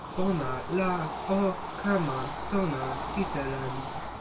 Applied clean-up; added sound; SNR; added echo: none; Train / Bird vocalization, bird call, bird song; 6 dB; reverberation time 0.2 s.